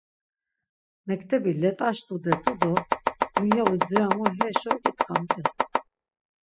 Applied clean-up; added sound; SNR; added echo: classical method spectral subtraction.